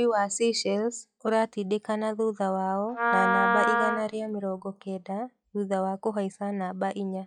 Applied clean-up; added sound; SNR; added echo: classical method log-MMSE.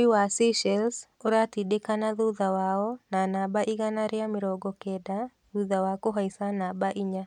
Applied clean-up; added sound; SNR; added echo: none; none; none; none.